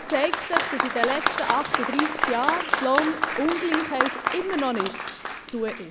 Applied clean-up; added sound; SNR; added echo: none; Applause; 0 dB; none.